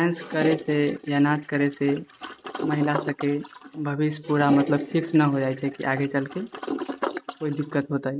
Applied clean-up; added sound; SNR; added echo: neural mask model RNNoise.